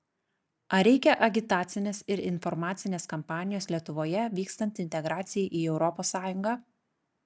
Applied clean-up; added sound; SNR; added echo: none; none; none; none.